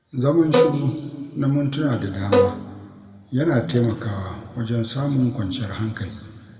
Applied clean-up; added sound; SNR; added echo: none; Bowed string instrument; 1 dB; reverberation time 2.1 s.